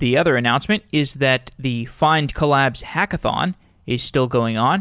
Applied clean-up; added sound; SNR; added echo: none; none; none; none.